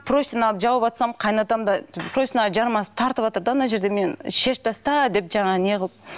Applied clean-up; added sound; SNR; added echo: none; none; none; none.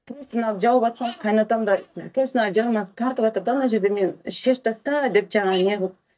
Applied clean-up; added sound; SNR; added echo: neural mask model DeepFilterNet 3.